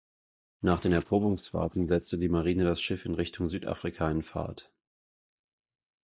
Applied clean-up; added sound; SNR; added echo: neural mask model DeepFilterNet 3.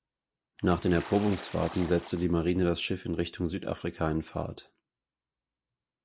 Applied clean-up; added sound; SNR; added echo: none; Water / Splash, splatter; 14 dB; none.